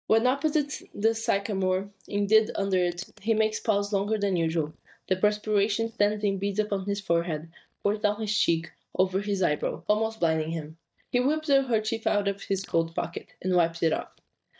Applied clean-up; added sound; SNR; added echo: neural mask model DeepFilterNet 3.